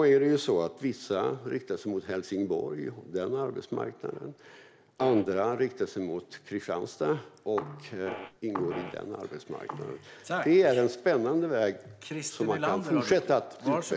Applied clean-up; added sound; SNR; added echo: none; Fart; 11 dB; none.